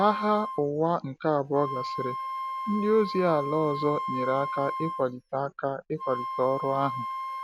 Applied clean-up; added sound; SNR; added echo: none; Wind instrument, woodwind instrument; 6 dB; none.